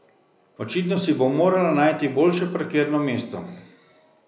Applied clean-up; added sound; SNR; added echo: none; none; none; none.